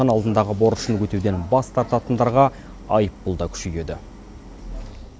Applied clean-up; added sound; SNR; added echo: none; Idling; 17 dB; none.